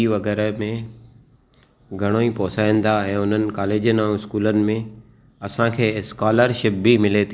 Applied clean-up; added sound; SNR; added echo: none; none; none; none.